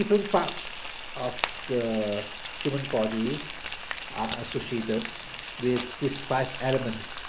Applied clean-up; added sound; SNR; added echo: none; Frying (food); 6 dB; none.